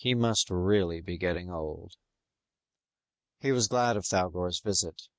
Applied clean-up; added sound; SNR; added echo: none; none; none; none.